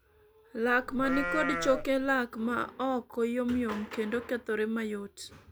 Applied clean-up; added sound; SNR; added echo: none; Livestock, farm animals, working animals; 4 dB; none.